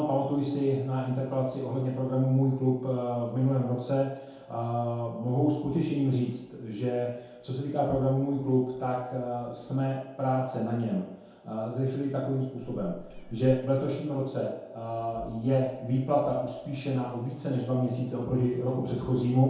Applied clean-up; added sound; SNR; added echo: none; Meow; 18 dB; reverberation time 0.8 s.